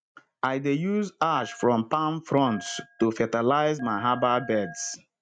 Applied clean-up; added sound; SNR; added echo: neural mask model RNNoise.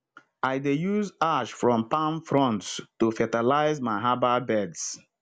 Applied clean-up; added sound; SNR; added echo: none; none; none; none.